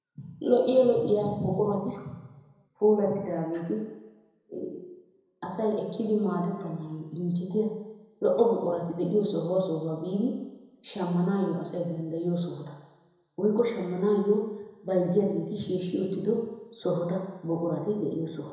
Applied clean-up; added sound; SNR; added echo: none; none; none; reverberation time 1.0 s.